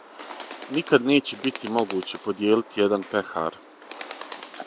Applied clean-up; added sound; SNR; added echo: none; Bird; 15 dB; none.